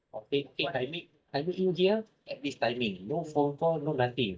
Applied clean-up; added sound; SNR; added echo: neural mask model DeepFilterNet 3.